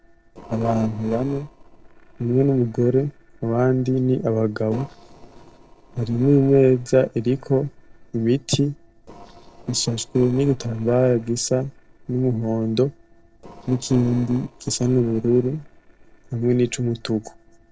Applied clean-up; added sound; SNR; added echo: neural separator model SepFormer DNS4.